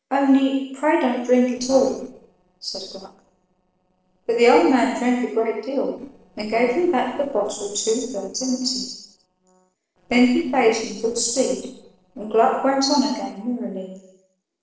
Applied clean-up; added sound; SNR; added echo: neural separator model SepFormer DNS4.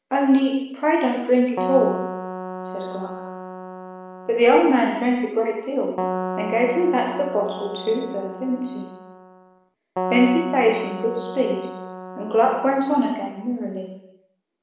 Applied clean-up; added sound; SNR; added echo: none; Keyboard (musical); 9 dB; reverberation time 0.9 s.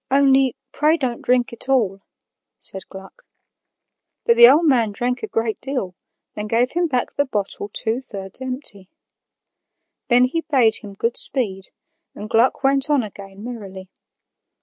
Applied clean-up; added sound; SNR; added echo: none; none; none; none.